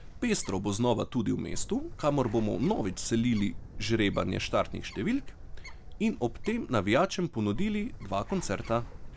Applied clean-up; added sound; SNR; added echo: none; Bird; 10 dB; none.